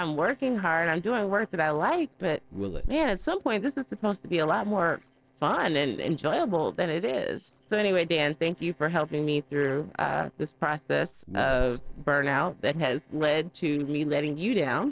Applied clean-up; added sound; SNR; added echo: neural separator model SepFormer DNS4.